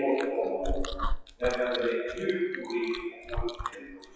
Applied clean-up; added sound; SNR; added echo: classical method WPE with log-MMSE.